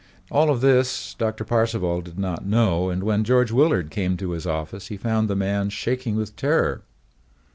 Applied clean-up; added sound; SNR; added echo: none; none; none; none.